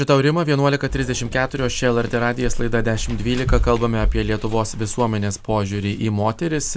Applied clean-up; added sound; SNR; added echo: none; none; none; none.